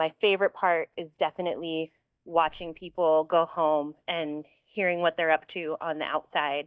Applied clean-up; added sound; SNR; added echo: neural mask model DeepFilterNet 3.